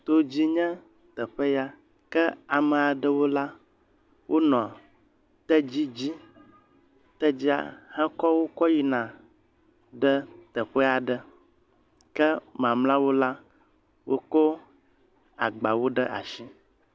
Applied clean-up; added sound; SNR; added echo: none; none; none; none.